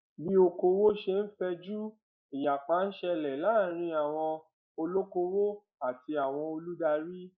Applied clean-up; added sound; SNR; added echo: neural mask model Resemble Enhance denoiser.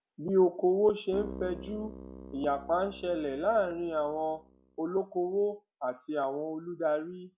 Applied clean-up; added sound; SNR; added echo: none; Keyboard (musical); 14 dB; none.